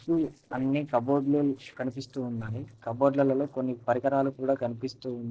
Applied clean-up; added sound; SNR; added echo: neural separator model SepFormer DNS4.